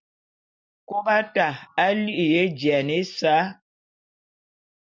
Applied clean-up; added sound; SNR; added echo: none; none; none; none.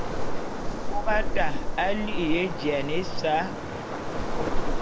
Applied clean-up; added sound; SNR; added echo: none; Waves, surf; -4 dB; none.